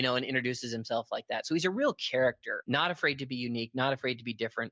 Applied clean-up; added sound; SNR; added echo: none; none; none; none.